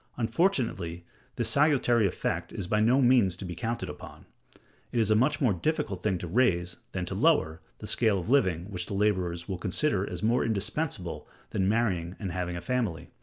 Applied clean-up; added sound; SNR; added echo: none; none; none; none.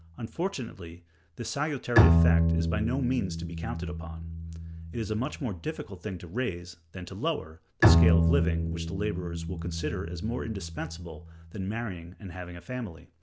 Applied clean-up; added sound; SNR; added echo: none; Bowed string instrument; -4 dB; none.